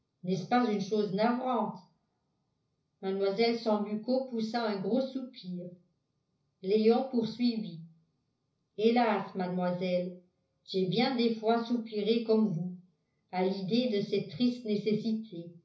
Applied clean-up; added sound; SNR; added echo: none; none; none; reverberation time 0.5 s.